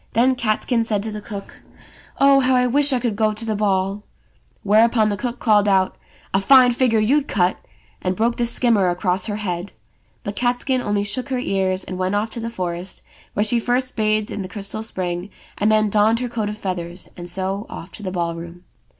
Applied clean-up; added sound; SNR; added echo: none; none; none; none.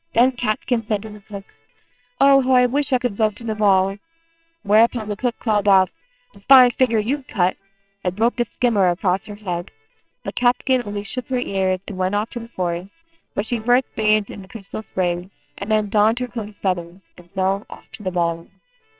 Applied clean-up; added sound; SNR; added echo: neural separator model SepFormer WHAMR!.